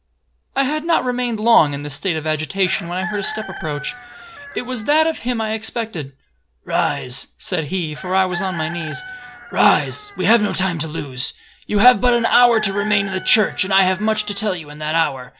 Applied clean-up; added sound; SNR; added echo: none; Chicken, rooster; 13 dB; none.